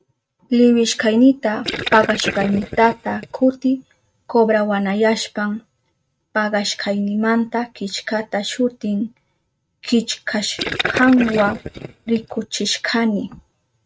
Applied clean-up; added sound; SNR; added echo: neural mask model RNNoise.